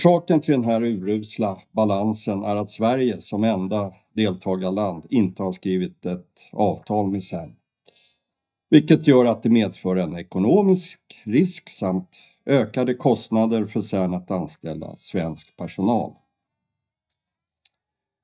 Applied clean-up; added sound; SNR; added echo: neural mask model DeepFilterNet 3.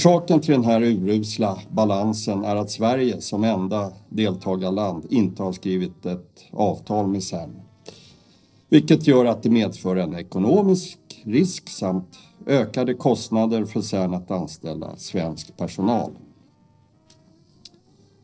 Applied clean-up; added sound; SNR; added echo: neural separator model SepFormer DNS4.